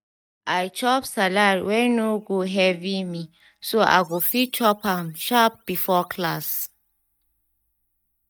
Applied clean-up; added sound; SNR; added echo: neural mask model DeepFilterNet 3.